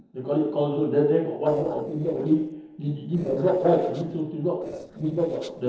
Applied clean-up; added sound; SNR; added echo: neural separator model SepFormer DNS4.